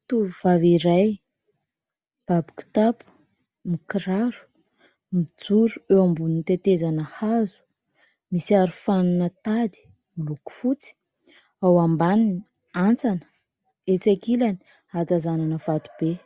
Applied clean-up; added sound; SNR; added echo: none; none; none; none.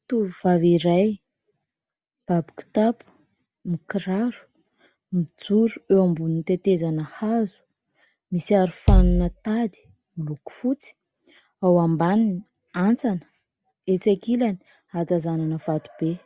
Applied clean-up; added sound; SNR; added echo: none; Bass drum; -1 dB; none.